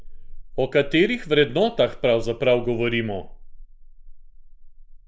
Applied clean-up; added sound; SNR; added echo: neural mask model Resemble Enhance denoiser.